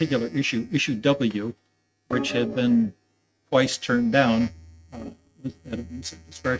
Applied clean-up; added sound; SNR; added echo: neural mask model RNNoise.